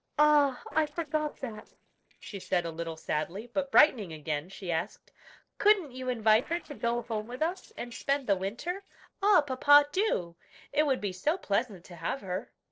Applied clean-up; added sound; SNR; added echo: neural separator model SepFormer DNS4.